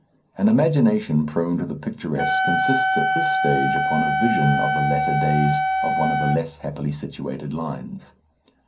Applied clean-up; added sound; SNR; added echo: none; Wind instrument, woodwind instrument; 1 dB; reverberation time 0.3 s.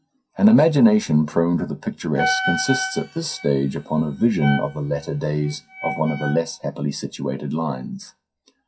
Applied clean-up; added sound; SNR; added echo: classical method WPE with log-MMSE.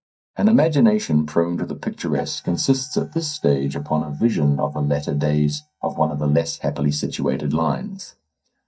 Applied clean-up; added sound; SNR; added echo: neural mask model DeepFilterNet 3.